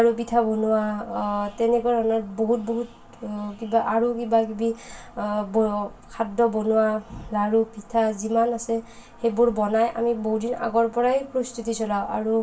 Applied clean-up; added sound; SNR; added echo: none; none; none; reverberation time 0.2 s.